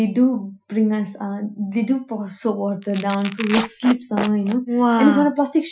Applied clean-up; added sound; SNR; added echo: classical method Wiener filter.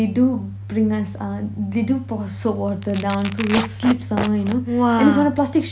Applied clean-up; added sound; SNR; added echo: none; Tearing; 10 dB; none.